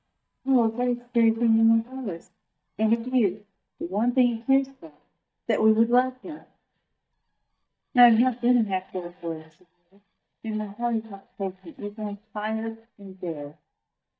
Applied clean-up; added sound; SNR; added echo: neural mask model DeepFilterNet 3.